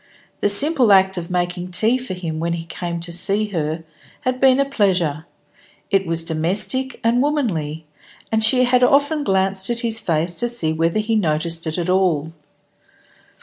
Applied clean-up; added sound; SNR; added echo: none; none; none; none.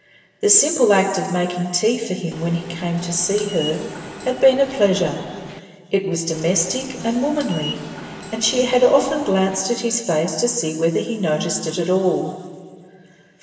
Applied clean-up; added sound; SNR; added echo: none; Subway, metro, underground; 15 dB; reverberation time 2.3 s.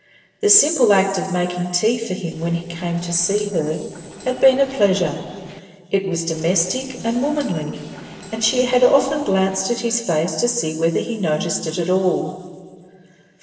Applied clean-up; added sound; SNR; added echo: neural separator model SepFormer DNS4.